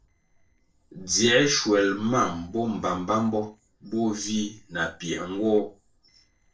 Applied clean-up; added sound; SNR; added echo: neural separator model SepFormer DNS4.